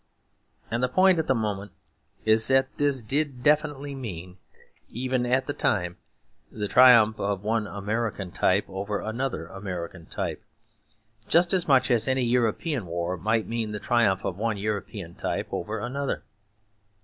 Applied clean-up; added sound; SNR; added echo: none; none; none; none.